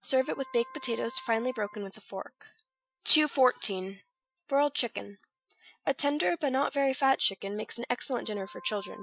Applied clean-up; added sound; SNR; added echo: classical method Wiener filter.